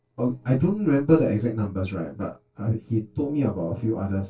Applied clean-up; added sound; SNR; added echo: neural separator model SepFormer DNS4.